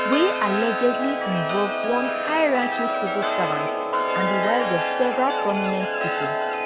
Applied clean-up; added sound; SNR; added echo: none; Chime; -1 dB; none.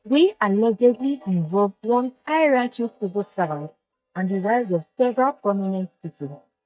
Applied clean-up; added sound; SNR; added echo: neural mask model DeepFilterNet 3.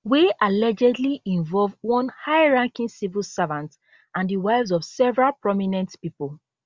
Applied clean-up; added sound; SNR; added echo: none; none; none; none.